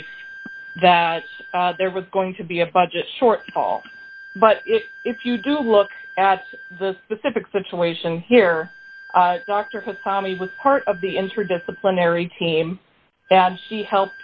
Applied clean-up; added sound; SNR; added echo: none; Wind instrument, woodwind instrument; 20 dB; none.